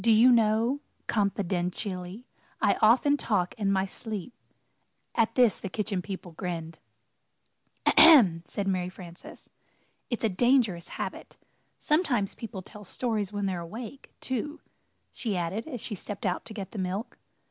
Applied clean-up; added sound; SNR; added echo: none; none; none; none.